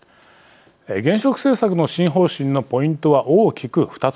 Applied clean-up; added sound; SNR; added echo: none; none; none; none.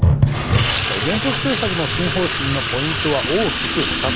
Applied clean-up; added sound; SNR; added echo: none; Sink (filling or washing) / Water tap, faucet; -4 dB; none.